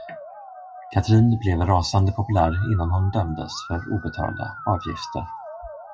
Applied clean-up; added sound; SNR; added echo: classical method WPE with log-MMSE.